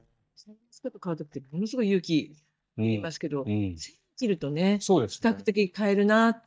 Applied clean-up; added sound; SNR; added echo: neural mask model DeepFilterNet 3.